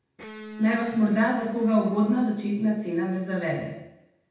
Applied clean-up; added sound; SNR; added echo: none; Electric guitar; 14 dB; reverberation time 0.8 s.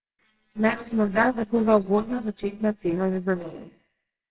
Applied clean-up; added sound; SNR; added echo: neural separator model SepFormer WHAMR!.